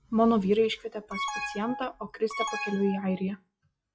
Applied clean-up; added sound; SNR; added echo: classical method log-MMSE.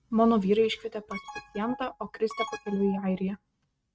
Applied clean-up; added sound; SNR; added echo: neural mask model RNNoise.